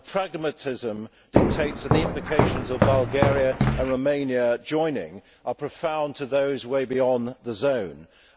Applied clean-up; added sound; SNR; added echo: none; Walk, footsteps; -2 dB; none.